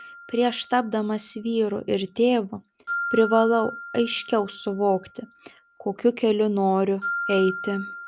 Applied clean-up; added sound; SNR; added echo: none; Glockenspiel; 12 dB; none.